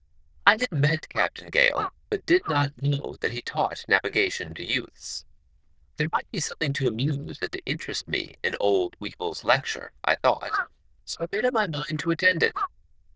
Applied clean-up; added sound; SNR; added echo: neural diffusion model UNIVERSE++.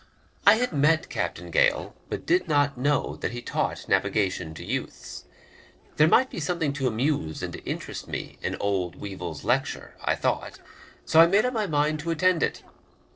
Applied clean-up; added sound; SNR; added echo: neural separator model SepFormer DNS4.